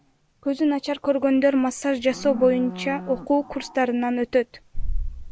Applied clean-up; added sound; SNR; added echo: none; Livestock, farm animals, working animals; 18 dB; none.